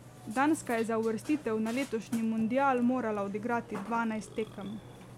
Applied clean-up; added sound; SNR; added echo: none; Burping, eructation; 16 dB; none.